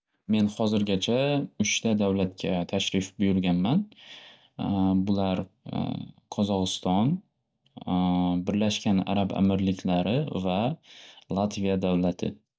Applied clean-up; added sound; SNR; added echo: none; none; none; none.